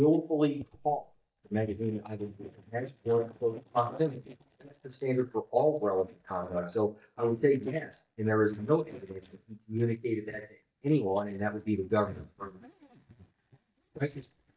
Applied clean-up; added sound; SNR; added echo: neural mask model DeepFilterNet 3.